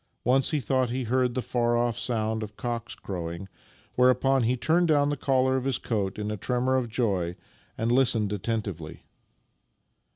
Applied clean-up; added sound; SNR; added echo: none; none; none; none.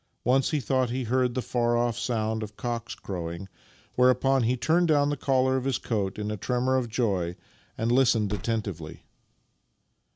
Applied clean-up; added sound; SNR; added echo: none; Car; 13 dB; none.